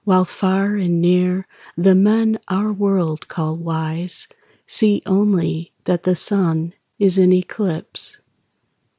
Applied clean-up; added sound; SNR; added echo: none; none; none; none.